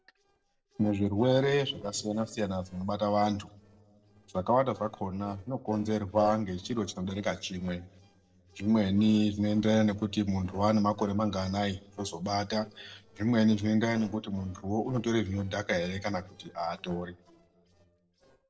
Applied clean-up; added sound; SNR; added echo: neural separator model SepFormer DNS4.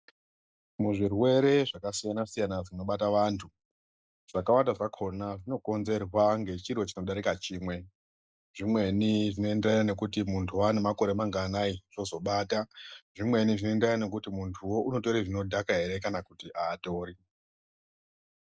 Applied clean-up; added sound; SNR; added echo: none; none; none; none.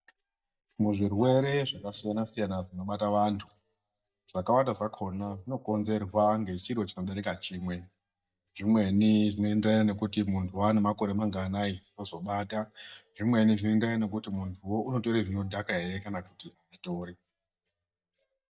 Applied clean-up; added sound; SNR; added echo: neural mask model DeepFilterNet 3.